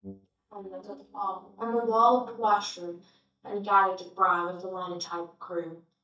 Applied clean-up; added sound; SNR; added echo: neural mask model DeepFilterNet 3.